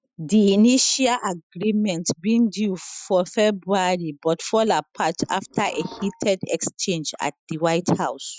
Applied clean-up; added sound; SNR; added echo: classical method Wiener filter.